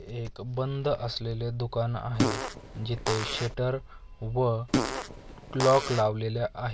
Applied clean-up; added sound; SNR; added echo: none; Fart; 2 dB; none.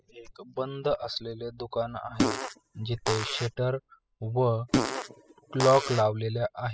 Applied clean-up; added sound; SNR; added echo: classical method spectral subtraction.